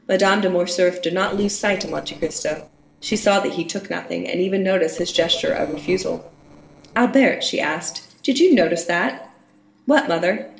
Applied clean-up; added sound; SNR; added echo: neural separator model SepFormer DNS4.